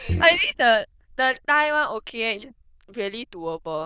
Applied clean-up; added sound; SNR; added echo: neural diffusion model UNIVERSE++.